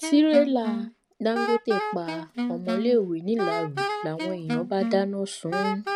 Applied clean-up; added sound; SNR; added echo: none; Wind instrument, woodwind instrument; 5 dB; none.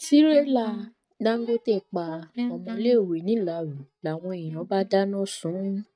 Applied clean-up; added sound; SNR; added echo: neural mask model DeepFilterNet 3.